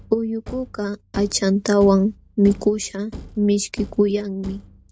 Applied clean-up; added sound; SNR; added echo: none; Thump, thud; 17 dB; none.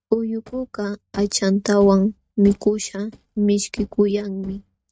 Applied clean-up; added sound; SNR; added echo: neural mask model RNNoise.